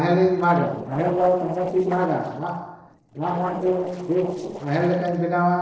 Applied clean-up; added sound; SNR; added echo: neural separator model SepFormer DNS4.